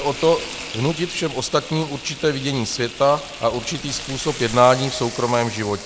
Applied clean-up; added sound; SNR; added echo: none; Frying (food); 13 dB; none.